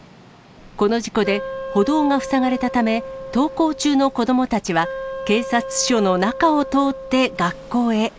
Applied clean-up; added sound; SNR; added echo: none; Wind instrument, woodwind instrument; 11 dB; none.